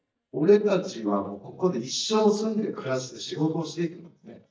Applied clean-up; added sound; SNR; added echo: neural mask model DeepFilterNet 3.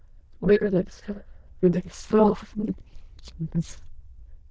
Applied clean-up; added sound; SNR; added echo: neural diffusion model UNIVERSE++.